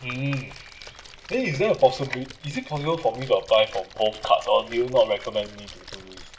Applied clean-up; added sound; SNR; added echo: none; Splash, splatter; 19 dB; none.